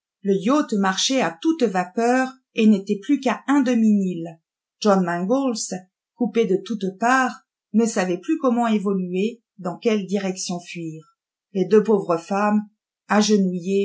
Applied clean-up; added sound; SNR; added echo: none; none; none; none.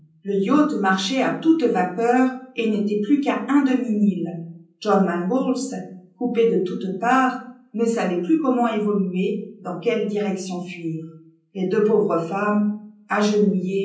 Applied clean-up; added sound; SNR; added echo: none; none; none; reverberation time 0.6 s.